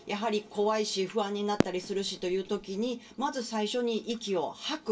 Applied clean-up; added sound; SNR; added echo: none; Fireworks; 4 dB; reverberation time 0.2 s.